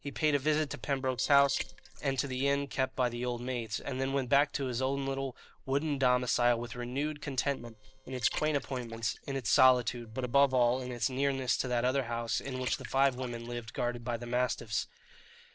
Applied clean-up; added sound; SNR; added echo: neural separator model SepFormer DNS4.